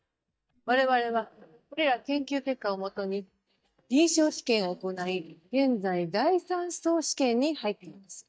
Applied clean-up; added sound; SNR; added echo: neural mask model DeepFilterNet 3.